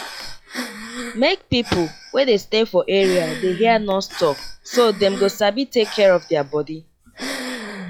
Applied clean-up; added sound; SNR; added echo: classical method log-MMSE.